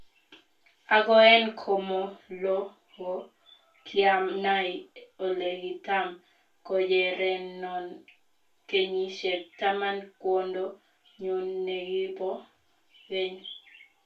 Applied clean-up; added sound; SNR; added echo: none; none; none; reverberation time 0.2 s.